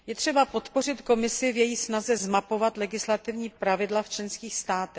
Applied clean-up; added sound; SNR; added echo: none; none; none; none.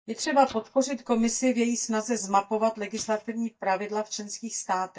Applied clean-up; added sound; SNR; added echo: neural mask model DeepFilterNet 3.